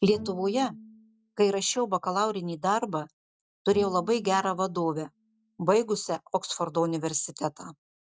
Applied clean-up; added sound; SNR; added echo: none; Bowed string instrument; 18 dB; none.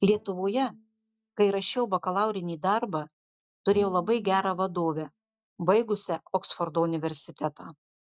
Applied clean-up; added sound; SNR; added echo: neural mask model DeepFilterNet 3.